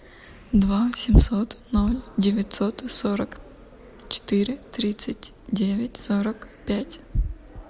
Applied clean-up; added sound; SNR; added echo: none; none; none; none.